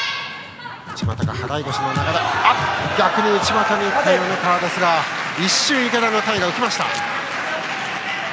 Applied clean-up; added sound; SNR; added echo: none; none; none; none.